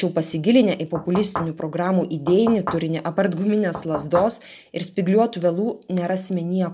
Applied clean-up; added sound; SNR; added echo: none; Knock / Wood; 9 dB; none.